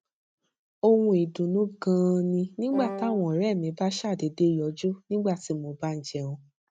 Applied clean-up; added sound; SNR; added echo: neural mask model RNNoise.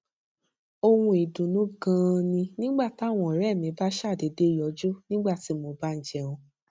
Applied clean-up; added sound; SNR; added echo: none; none; none; none.